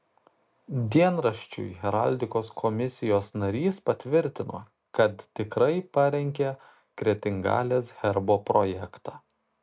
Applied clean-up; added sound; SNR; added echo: none; none; none; none.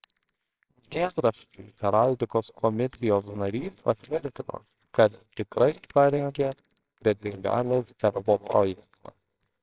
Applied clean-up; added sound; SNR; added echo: neural separator model SepFormer WHAMR!.